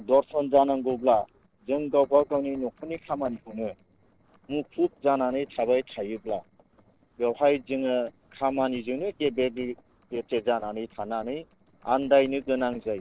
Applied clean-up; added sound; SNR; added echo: neural separator model SepFormer DNS4.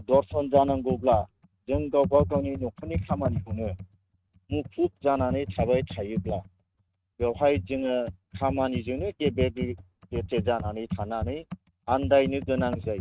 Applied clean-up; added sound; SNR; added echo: neural mask model RNNoise.